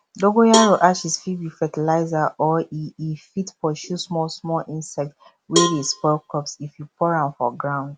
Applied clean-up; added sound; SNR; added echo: none; Cowbell; 7 dB; none.